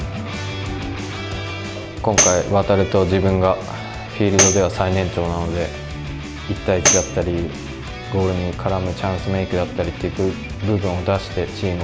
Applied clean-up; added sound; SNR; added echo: none; Tambourine; 2 dB; none.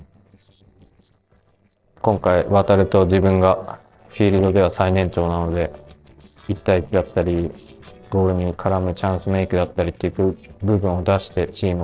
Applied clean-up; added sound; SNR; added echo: neural separator model SepFormer DNS4.